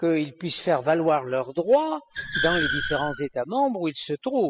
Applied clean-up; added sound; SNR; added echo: classical method spectral subtraction.